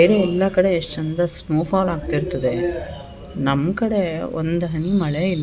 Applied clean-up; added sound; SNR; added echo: none; none; none; none.